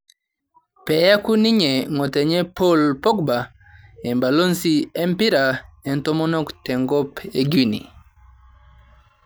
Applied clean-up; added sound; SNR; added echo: none; none; none; none.